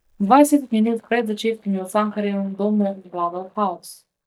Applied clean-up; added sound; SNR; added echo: neural mask model DeepFilterNet 3.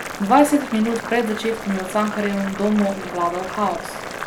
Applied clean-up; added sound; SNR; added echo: none; Boiling; 10 dB; none.